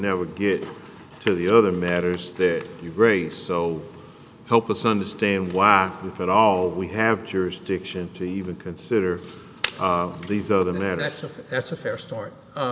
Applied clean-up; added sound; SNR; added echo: none; none; none; none.